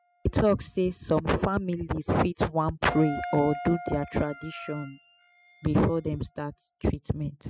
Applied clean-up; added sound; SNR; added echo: classical method spectral subtraction.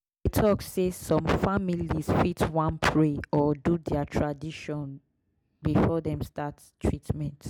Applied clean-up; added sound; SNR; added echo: none; none; none; none.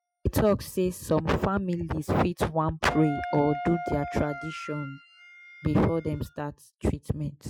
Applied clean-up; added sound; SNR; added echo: classical method Wiener filter.